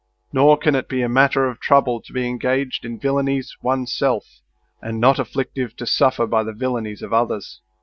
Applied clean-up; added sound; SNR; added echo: none; none; none; none.